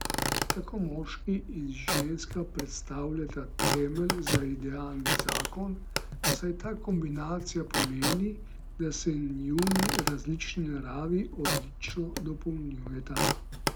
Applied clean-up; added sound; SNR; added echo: none; Squeak / Wood; 0 dB; none.